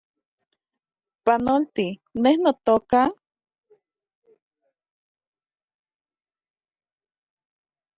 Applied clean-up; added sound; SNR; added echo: none; none; none; none.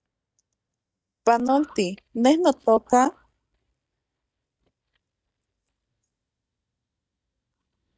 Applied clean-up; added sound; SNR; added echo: neural mask model DeepFilterNet 3.